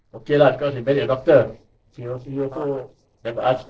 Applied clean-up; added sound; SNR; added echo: neural separator model SepFormer DNS4.